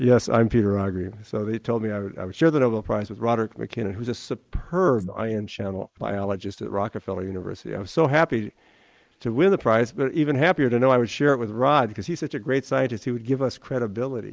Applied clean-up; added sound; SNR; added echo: neural mask model Resemble Enhance denoiser.